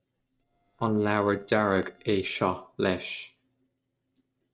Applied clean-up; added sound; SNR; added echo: neural separator model SepFormer DNS4.